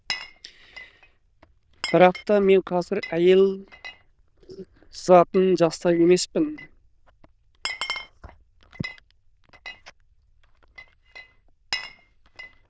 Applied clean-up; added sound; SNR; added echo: neural diffusion model UNIVERSE++.